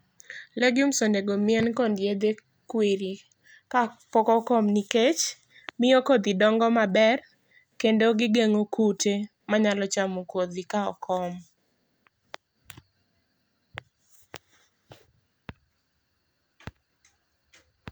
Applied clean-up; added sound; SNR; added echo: none; none; none; none.